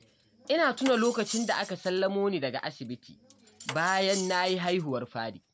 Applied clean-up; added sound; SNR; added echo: none; Cutlery, silverware; 6 dB; none.